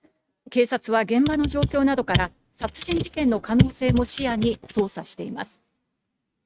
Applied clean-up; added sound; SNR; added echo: neural mask model RNNoise.